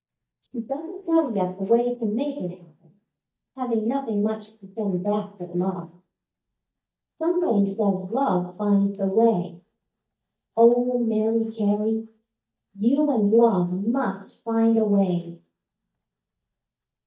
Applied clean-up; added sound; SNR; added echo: neural mask model DeepFilterNet 3.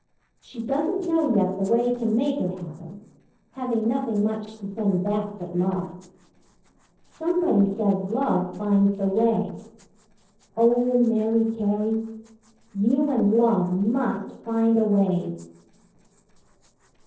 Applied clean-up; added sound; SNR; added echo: neural separator model SepFormer DNS4.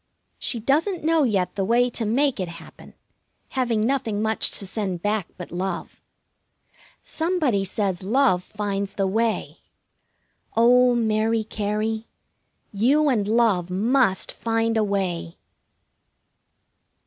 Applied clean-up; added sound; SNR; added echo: none; none; none; none.